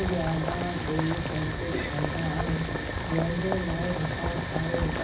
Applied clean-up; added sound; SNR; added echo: none; Boiling; -4 dB; reverberation time 0.5 s.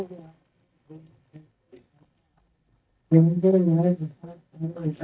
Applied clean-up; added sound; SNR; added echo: neural mask model DeepFilterNet 3.